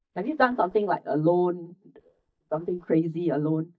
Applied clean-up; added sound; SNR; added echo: neural mask model DeepFilterNet 3.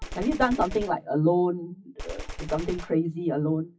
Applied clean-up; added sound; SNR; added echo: classical method WPE with log-MMSE.